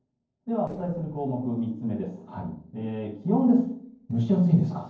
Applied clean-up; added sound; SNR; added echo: neural separator model SepFormer DNS4.